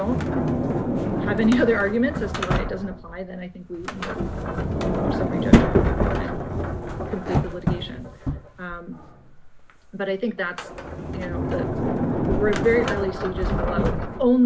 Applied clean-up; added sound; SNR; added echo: none; Sliding door; -2 dB; none.